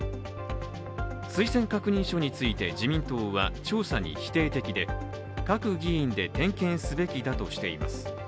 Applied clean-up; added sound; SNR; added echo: none; none; none; none.